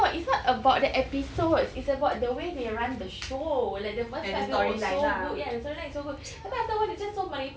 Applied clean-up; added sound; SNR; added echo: none; none; none; none.